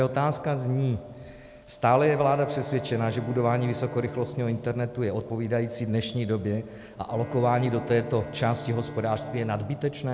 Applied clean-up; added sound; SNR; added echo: none; Bowed string instrument; 16 dB; none.